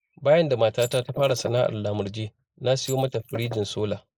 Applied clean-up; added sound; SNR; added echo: neural mask model Resemble Enhance denoiser.